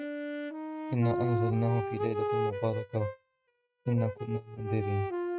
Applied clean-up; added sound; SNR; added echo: neural mask model RNNoise.